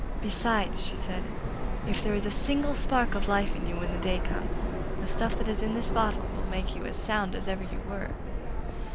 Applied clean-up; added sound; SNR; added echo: none; Subway, metro, underground; -2 dB; none.